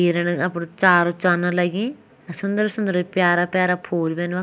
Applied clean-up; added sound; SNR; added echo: none; none; none; none.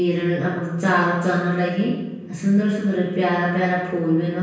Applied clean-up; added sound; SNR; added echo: none; none; none; reverberation time 1.0 s.